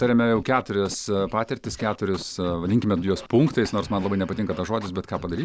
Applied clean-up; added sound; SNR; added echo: none; Scratching (performance technique); 18 dB; none.